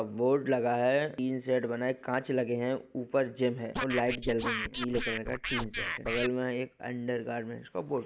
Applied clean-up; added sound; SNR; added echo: neural mask model Resemble Enhance denoiser.